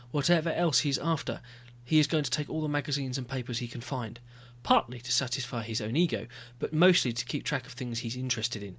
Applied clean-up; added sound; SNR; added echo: none; none; none; none.